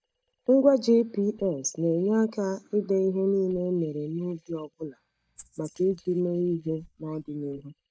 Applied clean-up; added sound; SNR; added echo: neural mask model DeepFilterNet 3.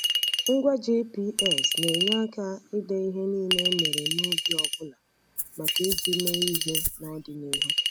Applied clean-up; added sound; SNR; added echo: none; Rattle (instrument) + Chink, clink; -1 dB; none.